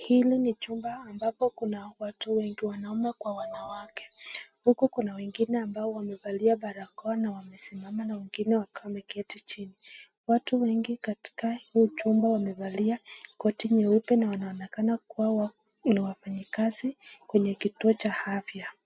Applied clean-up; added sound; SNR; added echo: neural mask model RNNoise.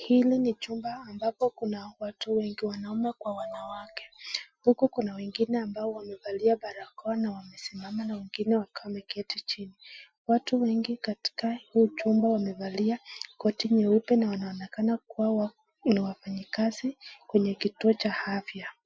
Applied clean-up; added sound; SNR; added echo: classical method Wiener filter.